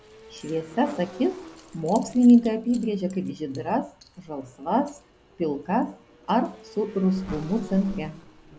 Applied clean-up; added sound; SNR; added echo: none; Keys jangling + Motorcycle / Engine; 19 dB; none.